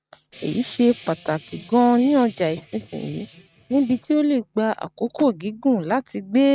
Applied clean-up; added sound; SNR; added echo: neural mask model RNNoise.